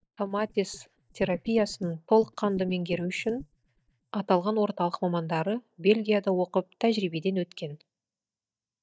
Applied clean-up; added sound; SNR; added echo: neural mask model DeepFilterNet 3.